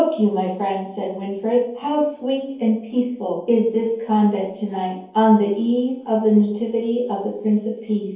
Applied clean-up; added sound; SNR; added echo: none; none; none; reverberation time 0.7 s.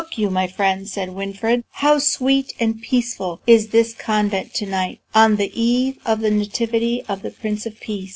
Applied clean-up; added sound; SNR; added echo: none; none; none; none.